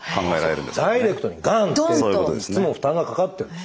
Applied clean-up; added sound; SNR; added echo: none; none; none; none.